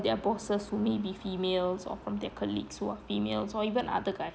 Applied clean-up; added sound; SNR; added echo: none; none; none; none.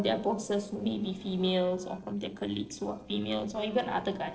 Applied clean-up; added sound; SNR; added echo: neural separator model SepFormer DNS4.